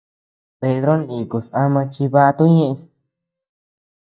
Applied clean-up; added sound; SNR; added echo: neural mask model DeepFilterNet 3.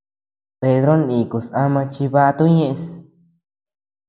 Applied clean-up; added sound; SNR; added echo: none; none; none; none.